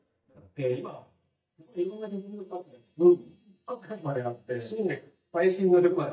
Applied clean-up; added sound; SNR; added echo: neural mask model DeepFilterNet 3.